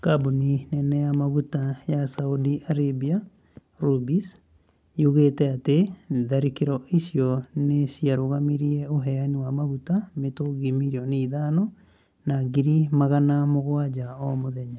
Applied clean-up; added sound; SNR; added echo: none; none; none; none.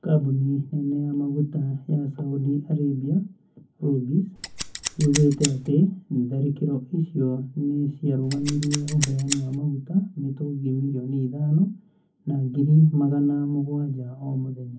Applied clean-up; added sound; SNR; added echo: none; Scissors; 8 dB; reverberation time 0.3 s.